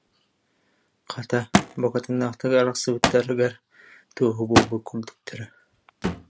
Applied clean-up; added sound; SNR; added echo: none; Thump, thud; 3 dB; none.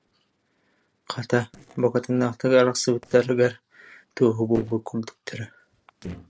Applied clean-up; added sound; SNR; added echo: neural separator model SepFormer DNS4.